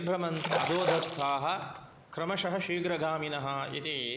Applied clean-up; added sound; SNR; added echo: neural mask model Resemble Enhance denoiser.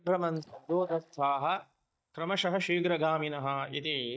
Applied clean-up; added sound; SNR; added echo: neural mask model DeepFilterNet 3.